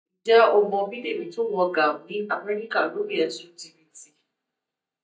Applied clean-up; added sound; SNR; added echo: neural mask model DeepFilterNet 3.